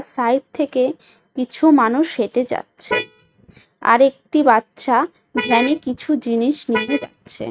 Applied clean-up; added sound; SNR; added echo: neural mask model RNNoise.